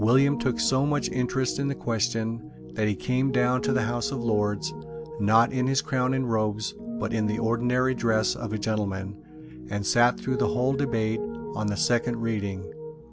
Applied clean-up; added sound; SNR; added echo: none; Piano; 8 dB; none.